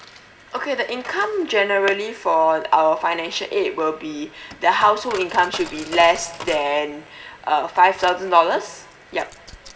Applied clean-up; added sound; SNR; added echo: none; Coin (dropping); 20 dB; reverberation time 1.1 s.